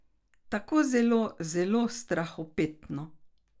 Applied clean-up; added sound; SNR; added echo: none; none; none; none.